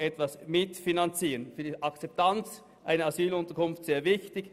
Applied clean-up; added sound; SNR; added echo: none; none; none; none.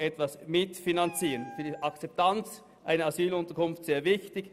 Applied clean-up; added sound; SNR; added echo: none; Meow; 20 dB; none.